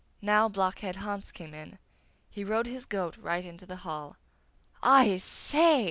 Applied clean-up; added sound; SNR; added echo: none; none; none; none.